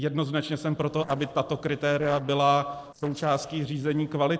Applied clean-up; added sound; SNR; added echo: neural separator model SepFormer DNS4.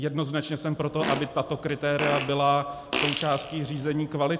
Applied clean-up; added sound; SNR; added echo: none; Fart; 7 dB; none.